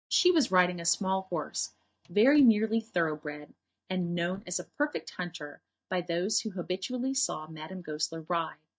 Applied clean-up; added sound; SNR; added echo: neural mask model DeepFilterNet 3.